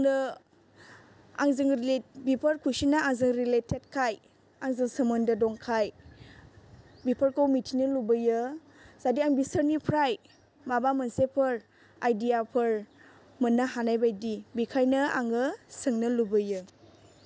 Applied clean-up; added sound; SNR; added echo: none; none; none; none.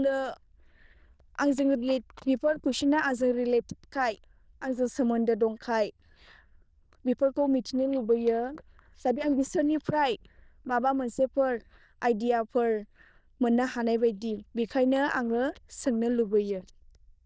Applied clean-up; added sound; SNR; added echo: neural diffusion model UNIVERSE++.